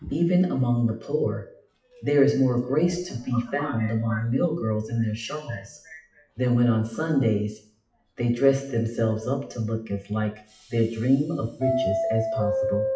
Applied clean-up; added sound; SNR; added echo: classical method WPE with log-MMSE.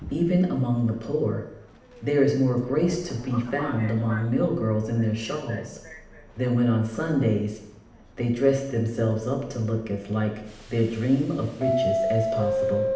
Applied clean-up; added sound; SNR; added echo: none; Subway, metro, underground; 8 dB; reverberation time 0.8 s.